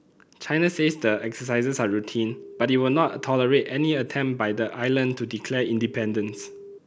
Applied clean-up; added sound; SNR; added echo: none; Telephone; 18 dB; none.